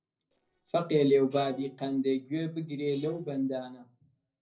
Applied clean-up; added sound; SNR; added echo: neural separator model SepFormer DNS4.